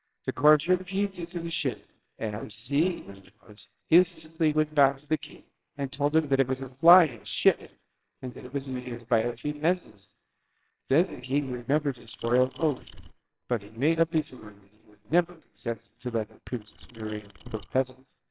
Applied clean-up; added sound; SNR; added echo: neural separator model SepFormer WHAMR!.